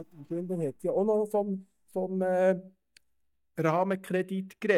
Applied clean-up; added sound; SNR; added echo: neural mask model DeepFilterNet 3.